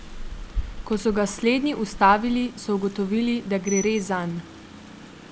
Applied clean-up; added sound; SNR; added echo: none; Rain; 12 dB; none.